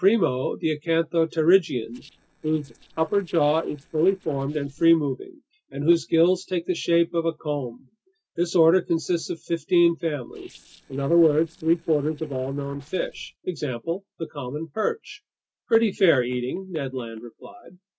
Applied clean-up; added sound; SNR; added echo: neural separator model SepFormer DNS4.